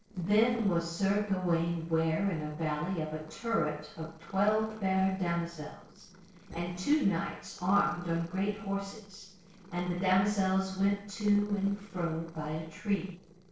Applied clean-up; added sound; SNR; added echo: neural separator model SepFormer DNS4.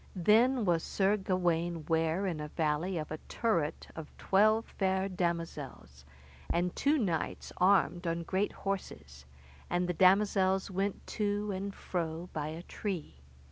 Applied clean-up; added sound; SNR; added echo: none; none; none; none.